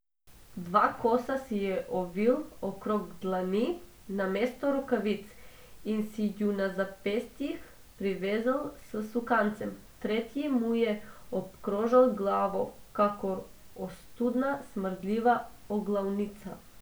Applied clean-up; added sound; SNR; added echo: none; none; none; none.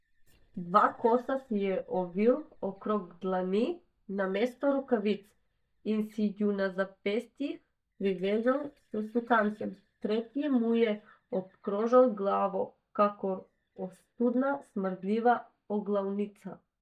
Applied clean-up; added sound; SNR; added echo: neural mask model DeepFilterNet 3.